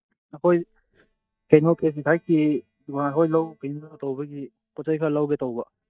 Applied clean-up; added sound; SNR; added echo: neural mask model DeepFilterNet 3.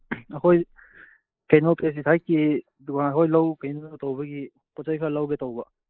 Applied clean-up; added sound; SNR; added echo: neural mask model Resemble Enhance denoiser.